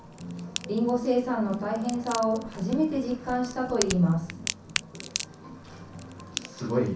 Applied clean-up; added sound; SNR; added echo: none; Crack; 11 dB; reverberation time 0.6 s.